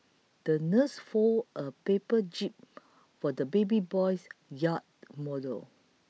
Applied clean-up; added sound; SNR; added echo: none; none; none; none.